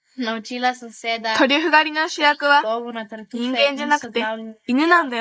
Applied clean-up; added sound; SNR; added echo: neural mask model Resemble Enhance denoiser.